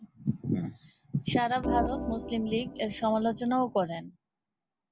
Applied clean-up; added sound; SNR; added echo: none; Organ; 5 dB; none.